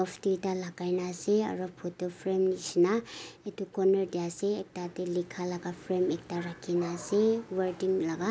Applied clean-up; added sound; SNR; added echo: none; none; none; none.